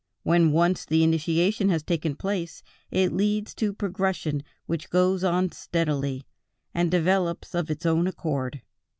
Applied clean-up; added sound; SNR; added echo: none; none; none; none.